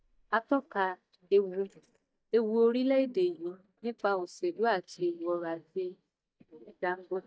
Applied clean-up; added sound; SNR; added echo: neural mask model DeepFilterNet 3.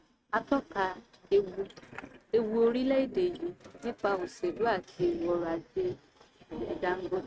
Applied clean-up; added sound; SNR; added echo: neural mask model RNNoise.